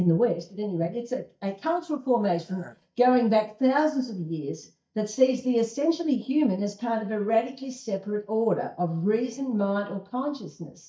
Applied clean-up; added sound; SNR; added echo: neural mask model DeepFilterNet 3.